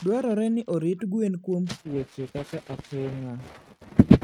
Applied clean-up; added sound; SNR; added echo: neural mask model RNNoise.